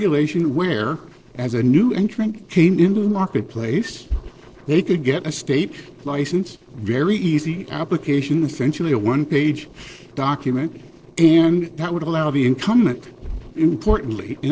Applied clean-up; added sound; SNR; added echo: neural separator model SepFormer DNS4.